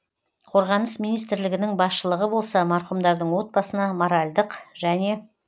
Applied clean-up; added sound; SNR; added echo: none; none; none; none.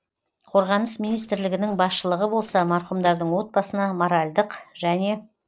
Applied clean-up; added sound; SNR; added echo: neural separator model SepFormer DNS4.